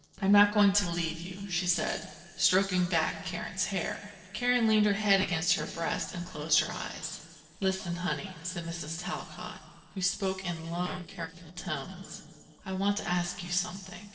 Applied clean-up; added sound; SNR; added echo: neural separator model SepFormer DNS4.